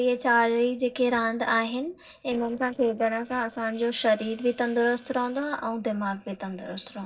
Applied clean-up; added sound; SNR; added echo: neural separator model SepFormer DNS4.